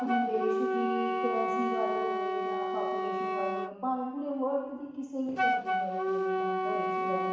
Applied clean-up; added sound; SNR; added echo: none; Wind instrument, woodwind instrument; -3 dB; reverberation time 1.1 s.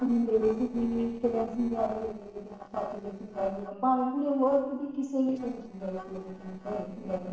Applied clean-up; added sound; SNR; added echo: neural separator model SepFormer DNS4.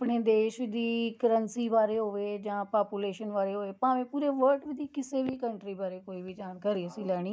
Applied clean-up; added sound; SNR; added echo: none; none; none; none.